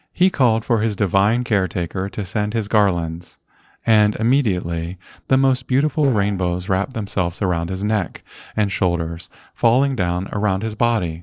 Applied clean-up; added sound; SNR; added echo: neural separator model SepFormer DNS4.